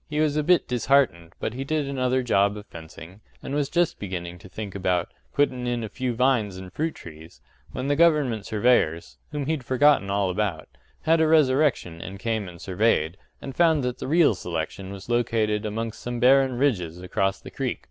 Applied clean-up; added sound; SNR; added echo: none; none; none; none.